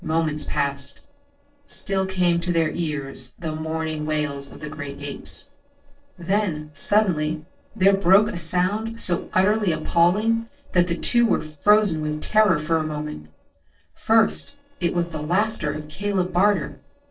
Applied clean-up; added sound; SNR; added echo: neural separator model SepFormer DNS4.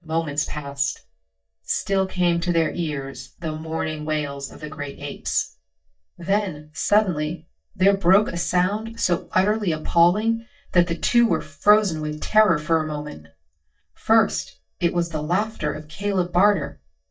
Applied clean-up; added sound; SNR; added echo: neural mask model DeepFilterNet 3.